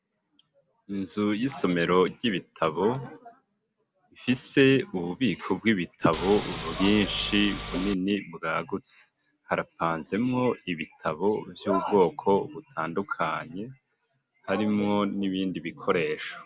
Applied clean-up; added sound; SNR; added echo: none; Engine / Car; 9 dB; none.